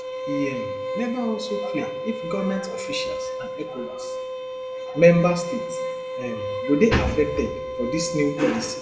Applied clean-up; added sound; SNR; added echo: none; Bowed string instrument; 5 dB; reverberation time 0.8 s.